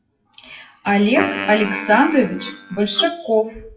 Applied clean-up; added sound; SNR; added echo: classical method WPE with log-MMSE.